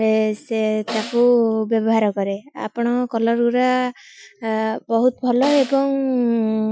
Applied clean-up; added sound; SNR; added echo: classical method Wiener filter.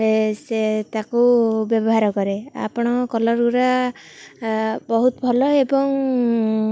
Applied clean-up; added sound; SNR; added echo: none; none; none; none.